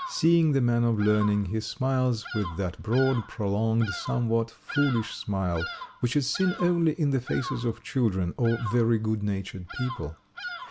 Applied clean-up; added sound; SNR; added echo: none; Bird vocalization, bird call, bird song; 14 dB; none.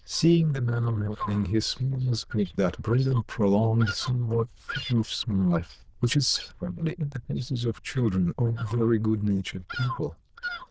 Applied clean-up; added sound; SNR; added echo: neural diffusion model UNIVERSE++.